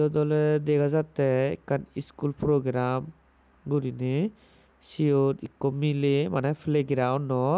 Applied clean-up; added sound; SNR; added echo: none; none; none; none.